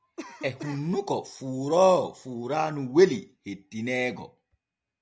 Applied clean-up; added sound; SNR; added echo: none; Cough; 17 dB; none.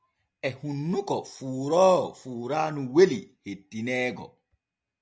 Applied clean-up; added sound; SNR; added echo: none; none; none; none.